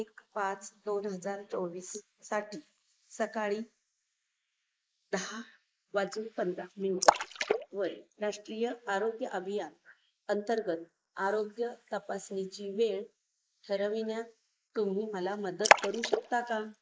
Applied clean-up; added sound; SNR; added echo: neural mask model Resemble Enhance denoiser.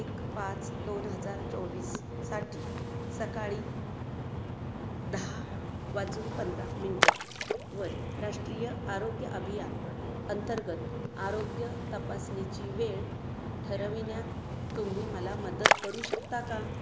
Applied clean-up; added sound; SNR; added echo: none; Splash, splatter; -4 dB; none.